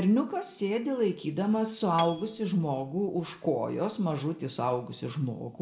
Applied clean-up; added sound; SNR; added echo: none; Piano; 19 dB; reverberation time 0.5 s.